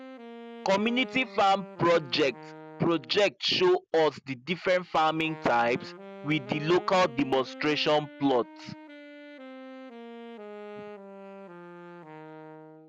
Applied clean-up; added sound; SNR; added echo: none; Wind instrument, woodwind instrument; 16 dB; none.